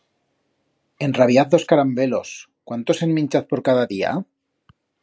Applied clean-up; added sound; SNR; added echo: none; none; none; none.